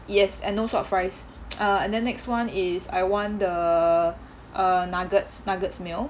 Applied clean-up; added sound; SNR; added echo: none; none; none; none.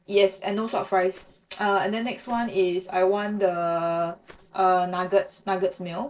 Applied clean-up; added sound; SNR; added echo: neural separator model SepFormer DNS4.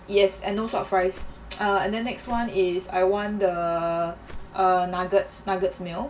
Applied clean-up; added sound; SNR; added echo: none; Whoosh, swoosh, swish; 16 dB; reverberation time 0.2 s.